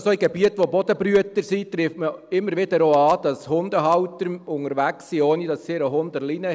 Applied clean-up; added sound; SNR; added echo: none; none; none; none.